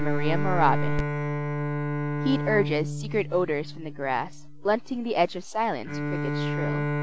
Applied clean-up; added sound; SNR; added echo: none; Bowed string instrument; 3 dB; none.